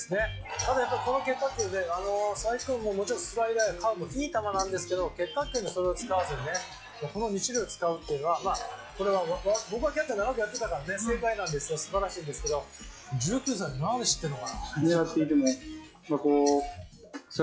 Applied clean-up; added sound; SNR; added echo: classical method log-MMSE.